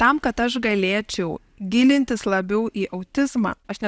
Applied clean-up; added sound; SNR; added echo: none; none; none; none.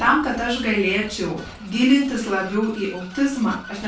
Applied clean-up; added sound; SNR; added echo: none; Vehicle; 19 dB; reverberation time 0.3 s.